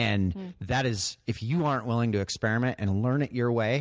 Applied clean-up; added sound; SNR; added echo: none; none; none; none.